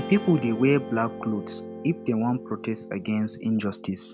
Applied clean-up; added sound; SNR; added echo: none; Guitar; 12 dB; none.